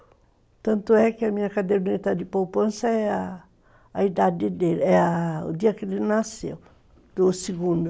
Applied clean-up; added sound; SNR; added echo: none; none; none; none.